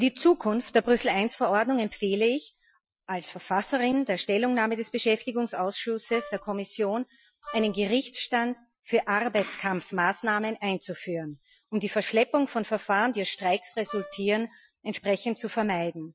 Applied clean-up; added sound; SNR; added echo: classical method Wiener filter.